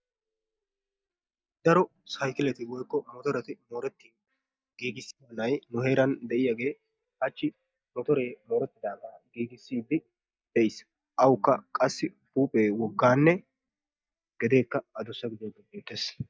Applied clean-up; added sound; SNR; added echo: neural mask model DeepFilterNet 3.